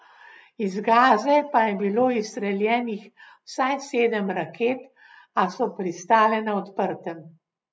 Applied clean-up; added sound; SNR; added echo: none; none; none; none.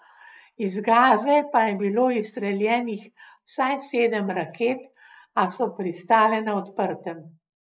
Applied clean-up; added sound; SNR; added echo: neural mask model Resemble Enhance denoiser.